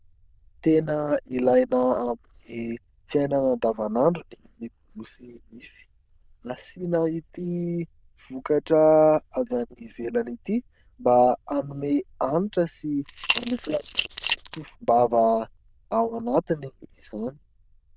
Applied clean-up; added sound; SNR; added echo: neural diffusion model UNIVERSE++.